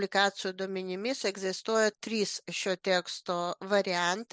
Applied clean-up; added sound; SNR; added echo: none; none; none; none.